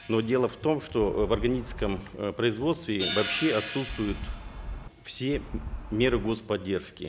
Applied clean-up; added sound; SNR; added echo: none; Wind + Hi-hat; 7 dB; none.